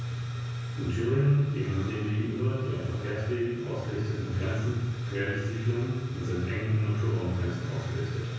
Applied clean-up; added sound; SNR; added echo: none; none; none; reverberation time 1.1 s.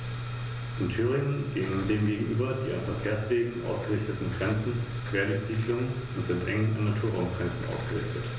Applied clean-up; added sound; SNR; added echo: none; none; none; none.